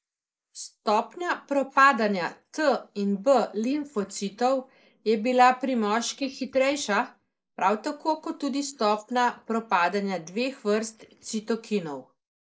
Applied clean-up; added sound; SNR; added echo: neural mask model Resemble Enhance denoiser.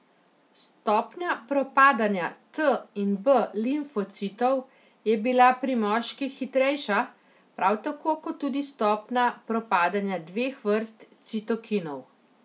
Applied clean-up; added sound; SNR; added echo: none; none; none; none.